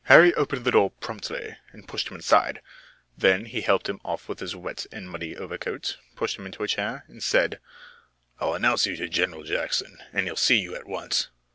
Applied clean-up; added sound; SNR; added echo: none; none; none; none.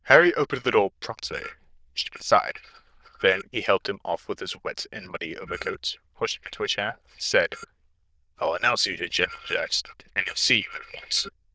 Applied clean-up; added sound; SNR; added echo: neural diffusion model UNIVERSE++.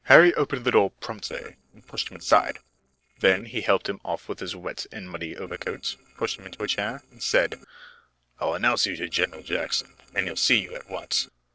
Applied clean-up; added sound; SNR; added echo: neural separator model SepFormer DNS4.